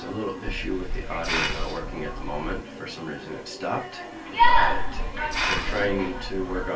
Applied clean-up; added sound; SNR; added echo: none; Hiss; 4 dB; reverberation time 0.2 s.